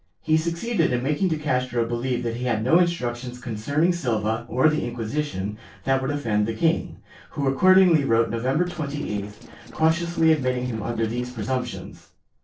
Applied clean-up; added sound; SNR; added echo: neural separator model SepFormer DNS4.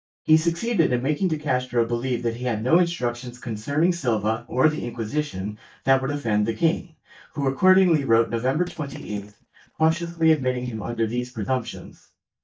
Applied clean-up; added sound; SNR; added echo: neural mask model DeepFilterNet 3.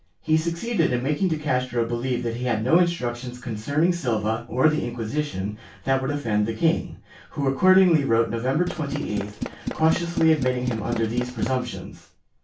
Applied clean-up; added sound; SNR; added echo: none; Tools; 8 dB; reverberation time 0.2 s.